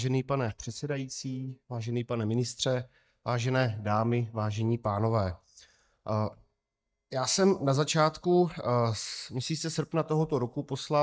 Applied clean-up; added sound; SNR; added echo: neural mask model DeepFilterNet 3.